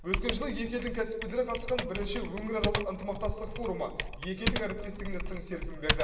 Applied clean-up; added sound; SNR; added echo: none; Typing; -1 dB; reverberation time 1.1 s.